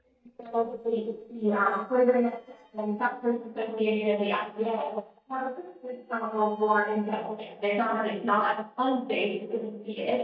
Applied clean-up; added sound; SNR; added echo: neural mask model DeepFilterNet 3.